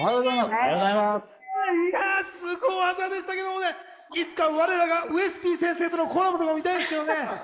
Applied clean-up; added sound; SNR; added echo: neural mask model Resemble Enhance denoiser.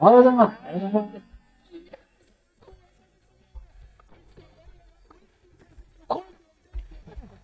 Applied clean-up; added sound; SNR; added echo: neural mask model DeepFilterNet 3.